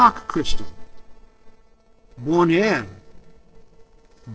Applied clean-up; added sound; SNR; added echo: neural separator model SepFormer DNS4.